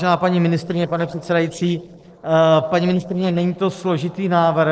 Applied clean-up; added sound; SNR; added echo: neural separator model SepFormer DNS4.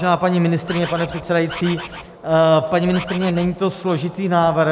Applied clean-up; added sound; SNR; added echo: none; Bird; 13 dB; none.